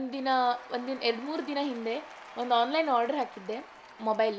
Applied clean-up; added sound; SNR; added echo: none; Applause / Crowd / Cheering; 18 dB; none.